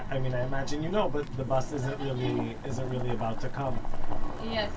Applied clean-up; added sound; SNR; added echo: none; Boiling; 14 dB; reverberation time 0.1 s.